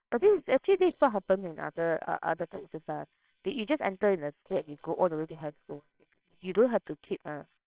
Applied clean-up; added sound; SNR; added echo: neural separator model SepFormer WHAMR!.